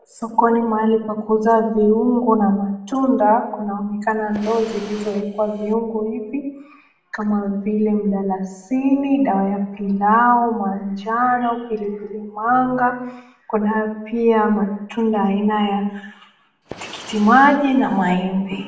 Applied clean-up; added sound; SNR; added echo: none; Fire; 19 dB; reverberation time 0.7 s.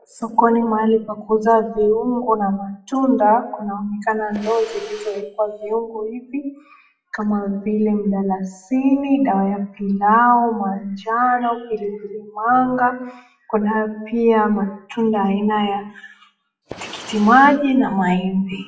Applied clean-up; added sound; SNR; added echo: classical method WPE with log-MMSE.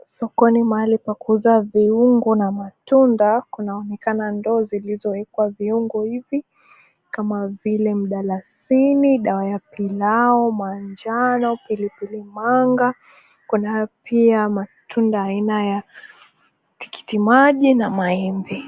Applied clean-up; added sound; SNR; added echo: none; none; none; none.